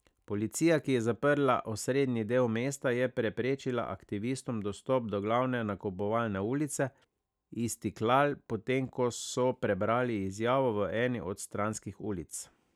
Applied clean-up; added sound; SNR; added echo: none; none; none; none.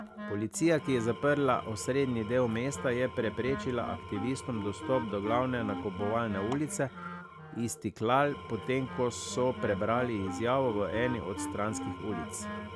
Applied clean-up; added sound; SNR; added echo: none; Engine / Tools + Wind instrument, woodwind instrument; 9 dB; none.